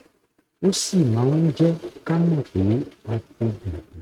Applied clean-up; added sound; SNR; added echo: neural mask model RNNoise.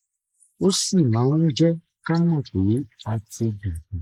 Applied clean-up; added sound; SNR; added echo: neural mask model Resemble Enhance denoiser.